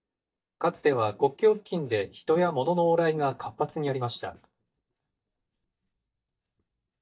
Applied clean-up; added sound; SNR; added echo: neural mask model DeepFilterNet 3.